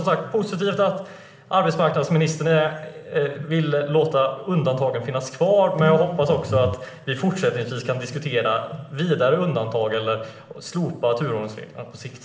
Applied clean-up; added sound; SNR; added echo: none; Bass guitar; 6 dB; reverberation time 1.7 s.